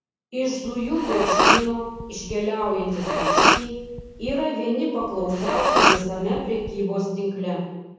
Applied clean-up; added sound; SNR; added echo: none; Respiratory sounds; -3 dB; reverberation time 1.1 s.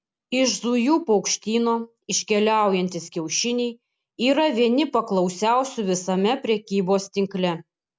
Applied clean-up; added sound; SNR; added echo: none; none; none; none.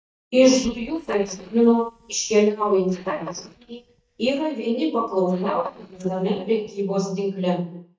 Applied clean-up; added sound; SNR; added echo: neural mask model DeepFilterNet 3.